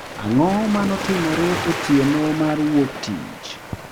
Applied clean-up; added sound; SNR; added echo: none; Waves, surf; 8 dB; none.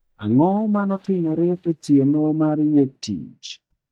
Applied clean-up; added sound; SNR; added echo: neural mask model DeepFilterNet 3.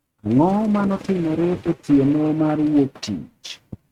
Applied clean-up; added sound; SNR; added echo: neural mask model RNNoise.